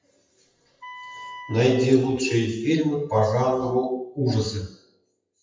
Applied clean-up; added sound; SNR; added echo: classical method WPE with log-MMSE.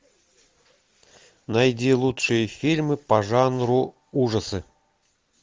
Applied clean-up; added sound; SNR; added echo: none; none; none; none.